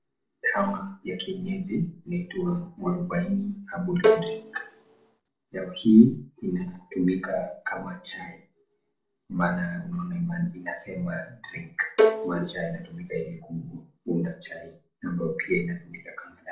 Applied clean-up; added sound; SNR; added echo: neural separator model SepFormer DNS4.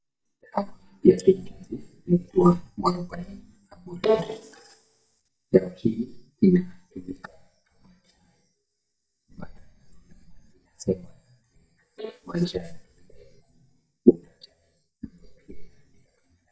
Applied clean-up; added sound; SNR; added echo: neural mask model DeepFilterNet 3.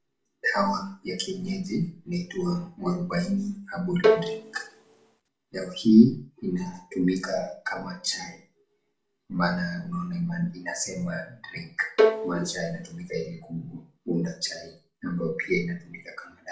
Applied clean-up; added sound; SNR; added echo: none; Bowed string instrument; -3 dB; reverberation time 0.3 s.